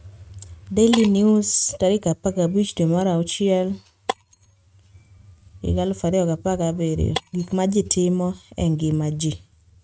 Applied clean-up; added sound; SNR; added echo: neural mask model RNNoise.